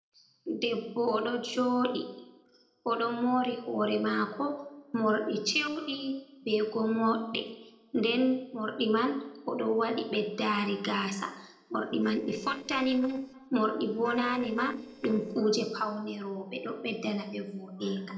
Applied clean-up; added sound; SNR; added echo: neural separator model SepFormer DNS4.